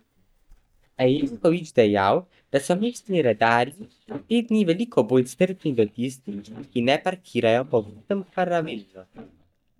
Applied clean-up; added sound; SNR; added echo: neural mask model DeepFilterNet 3.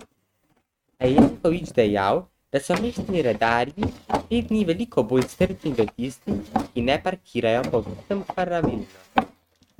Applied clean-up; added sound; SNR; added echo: neural mask model RNNoise.